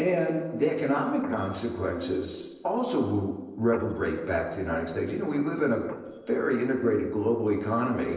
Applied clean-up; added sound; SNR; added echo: neural separator model SepFormer DNS4.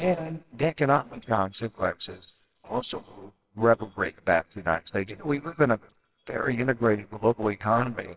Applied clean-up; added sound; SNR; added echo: neural separator model SepFormer WHAMR!.